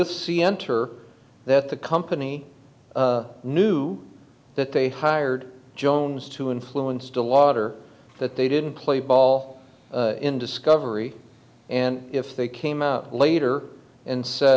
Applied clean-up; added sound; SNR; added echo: none; none; none; none.